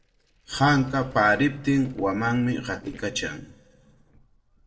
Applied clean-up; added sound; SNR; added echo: neural separator model SepFormer DNS4.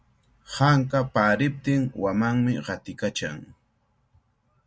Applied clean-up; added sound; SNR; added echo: none; none; none; none.